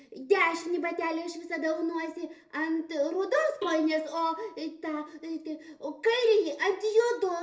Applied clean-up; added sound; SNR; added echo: neural separator model SepFormer DNS4.